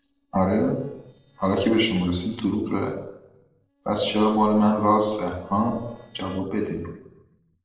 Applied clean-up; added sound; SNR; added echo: neural separator model SepFormer DNS4.